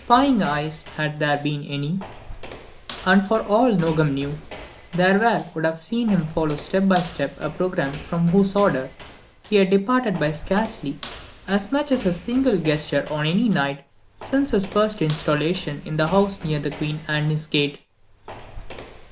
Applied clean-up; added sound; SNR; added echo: none; Walk, footsteps; 17 dB; none.